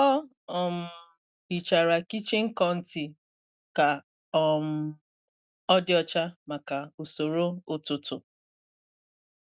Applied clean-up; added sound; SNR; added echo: none; none; none; none.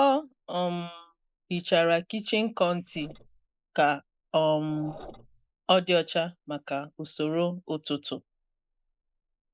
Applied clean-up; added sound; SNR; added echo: neural mask model Resemble Enhance denoiser.